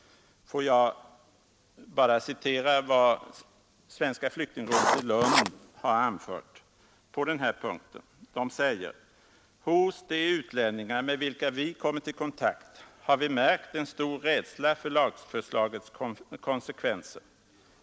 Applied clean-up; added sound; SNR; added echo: none; Writing; -3 dB; none.